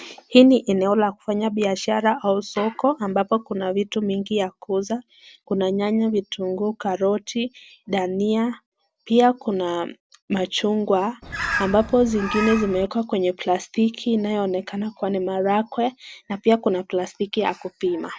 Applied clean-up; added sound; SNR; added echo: none; Bird; 7 dB; none.